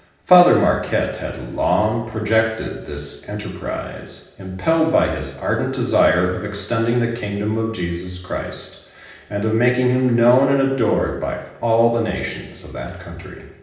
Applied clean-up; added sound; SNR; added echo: none; none; none; reverberation time 0.9 s.